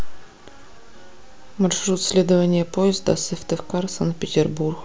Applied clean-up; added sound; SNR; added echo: none; none; none; none.